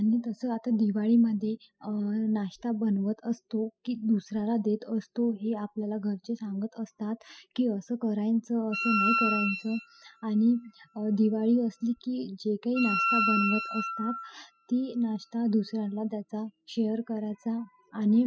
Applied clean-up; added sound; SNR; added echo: classical method spectral subtraction.